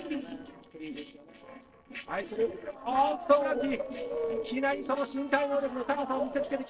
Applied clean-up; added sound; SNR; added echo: neural separator model SepFormer DNS4.